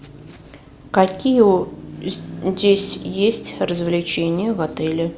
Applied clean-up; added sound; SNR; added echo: none; Car passing by / Traffic noise, roadway noise / Engine; 16 dB; none.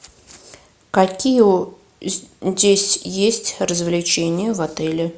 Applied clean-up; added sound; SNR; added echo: none; none; none; none.